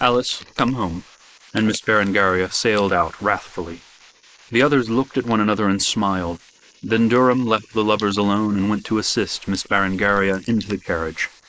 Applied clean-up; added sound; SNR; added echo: neural mask model Resemble Enhance denoiser.